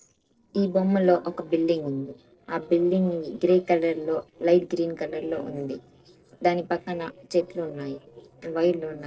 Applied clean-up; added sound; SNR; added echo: neural separator model SepFormer DNS4.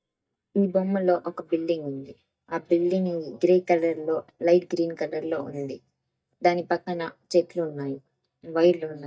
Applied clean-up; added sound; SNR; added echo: neural mask model DeepFilterNet 3.